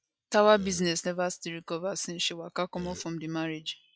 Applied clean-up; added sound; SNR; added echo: classical method log-MMSE.